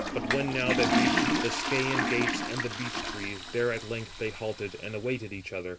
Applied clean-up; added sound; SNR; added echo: none; Toilet flush; -1 dB; none.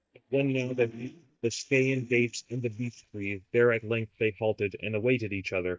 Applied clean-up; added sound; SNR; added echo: neural mask model DeepFilterNet 3.